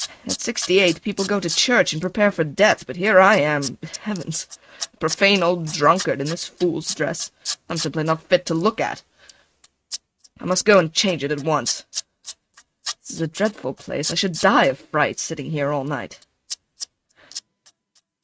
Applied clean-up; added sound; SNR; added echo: neural mask model RNNoise.